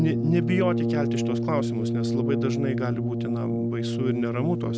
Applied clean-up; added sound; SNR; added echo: none; Brass instrument; -2 dB; none.